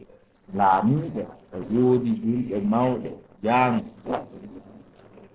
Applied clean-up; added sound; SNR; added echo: neural separator model SepFormer DNS4.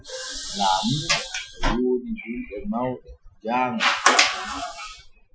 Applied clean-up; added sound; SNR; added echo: classical method Wiener filter.